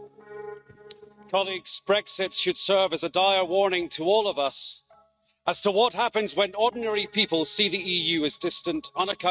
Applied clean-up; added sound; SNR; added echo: neural mask model RNNoise.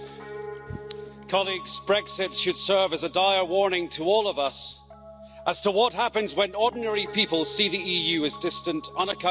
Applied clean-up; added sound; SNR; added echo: none; Piano; 16 dB; none.